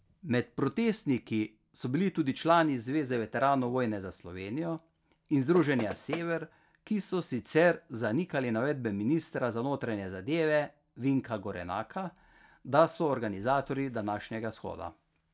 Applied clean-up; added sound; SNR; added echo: none; Knock; 11 dB; none.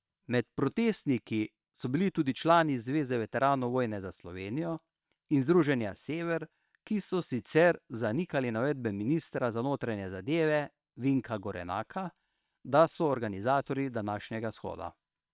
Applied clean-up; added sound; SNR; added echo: neural separator model SepFormer WHAM!.